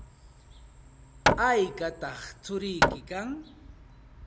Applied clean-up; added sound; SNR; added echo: none; Hammer; -1 dB; none.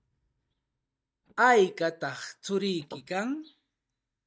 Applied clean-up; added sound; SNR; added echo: neural mask model DeepFilterNet 3.